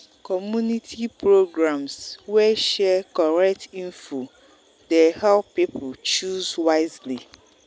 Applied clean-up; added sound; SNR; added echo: none; none; none; none.